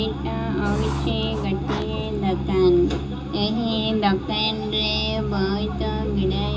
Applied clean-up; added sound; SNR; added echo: none; Writing; 15 dB; reverberation time 0.2 s.